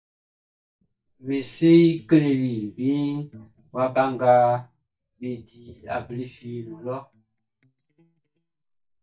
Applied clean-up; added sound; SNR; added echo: neural mask model DeepFilterNet 3.